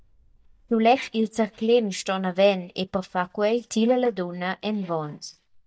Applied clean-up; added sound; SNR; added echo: neural mask model DeepFilterNet 3.